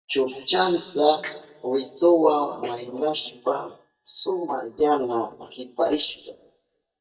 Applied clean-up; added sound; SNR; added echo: neural mask model DeepFilterNet 3.